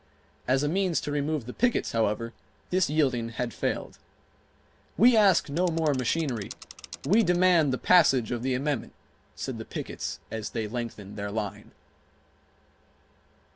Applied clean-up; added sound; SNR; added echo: none; Mechanisms / Bicycle; 17 dB; none.